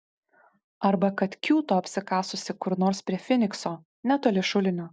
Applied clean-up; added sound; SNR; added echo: none; none; none; none.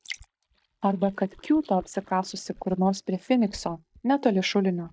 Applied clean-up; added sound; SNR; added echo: neural mask model DeepFilterNet 3.